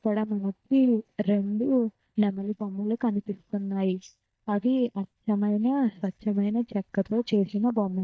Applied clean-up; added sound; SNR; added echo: neural mask model DeepFilterNet 3.